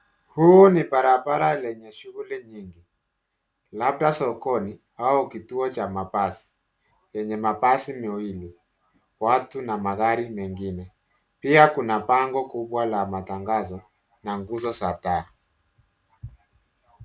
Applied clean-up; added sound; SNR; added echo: none; none; none; none.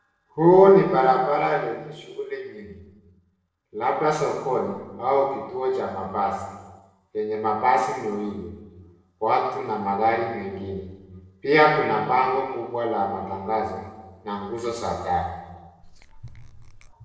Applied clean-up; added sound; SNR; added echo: neural separator model SepFormer DNS4.